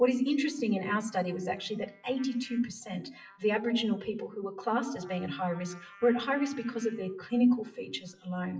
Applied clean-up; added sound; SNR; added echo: classical method WPE with log-MMSE.